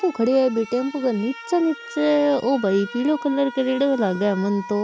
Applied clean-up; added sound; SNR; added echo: none; Alarm; 16 dB; none.